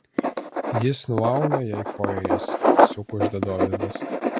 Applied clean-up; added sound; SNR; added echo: none; Writing; -4 dB; none.